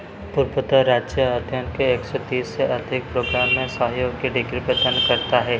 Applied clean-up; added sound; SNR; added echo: none; none; none; none.